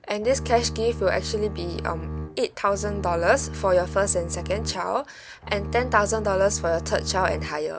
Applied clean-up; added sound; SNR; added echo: none; Bowed string instrument; 8 dB; none.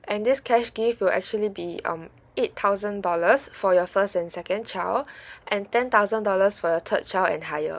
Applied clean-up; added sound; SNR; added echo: none; none; none; none.